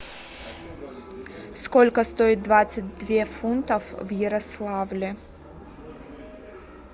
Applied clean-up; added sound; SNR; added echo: none; none; none; none.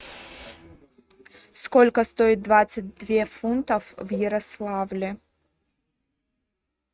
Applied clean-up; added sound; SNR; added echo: neural mask model RNNoise.